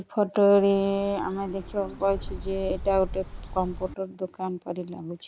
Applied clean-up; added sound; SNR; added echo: none; Bird; 11 dB; none.